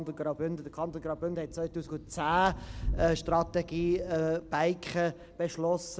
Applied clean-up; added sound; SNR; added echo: none; Thunder / Rain; 11 dB; none.